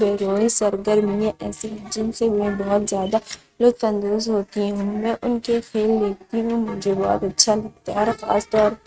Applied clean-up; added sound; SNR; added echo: neural mask model RNNoise.